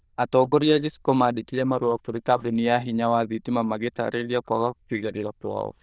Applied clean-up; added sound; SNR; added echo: neural diffusion model UNIVERSE++.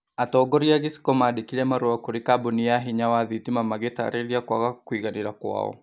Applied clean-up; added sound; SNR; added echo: none; none; none; none.